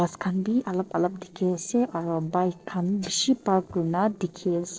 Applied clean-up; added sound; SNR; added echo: neural separator model SepFormer DNS4.